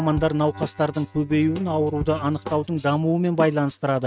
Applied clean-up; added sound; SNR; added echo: neural mask model RNNoise.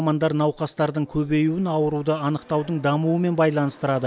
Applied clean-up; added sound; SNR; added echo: none; none; none; none.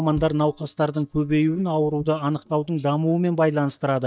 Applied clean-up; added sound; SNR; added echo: neural mask model DeepFilterNet 3.